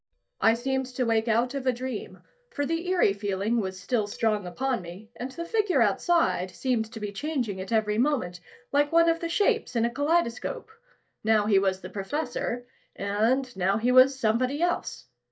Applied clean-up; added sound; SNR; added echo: neural mask model DeepFilterNet 3.